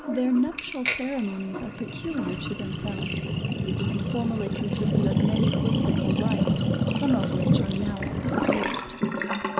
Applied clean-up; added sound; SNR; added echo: none; Sink (filling or washing); -4 dB; none.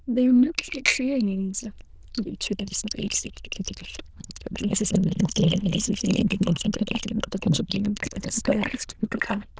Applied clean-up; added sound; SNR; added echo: neural diffusion model UNIVERSE++.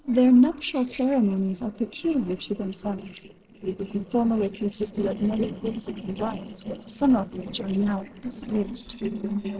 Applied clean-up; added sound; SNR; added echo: neural separator model SepFormer DNS4.